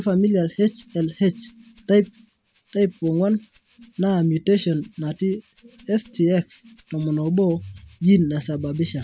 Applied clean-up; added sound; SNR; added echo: none; Rattle (instrument); 18 dB; none.